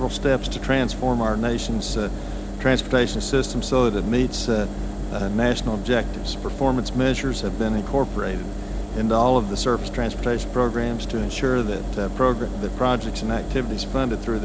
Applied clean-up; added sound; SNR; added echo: none; Engine; 5 dB; none.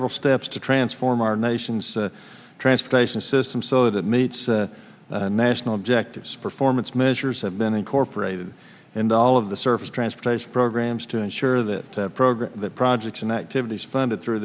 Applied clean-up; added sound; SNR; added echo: none; none; none; none.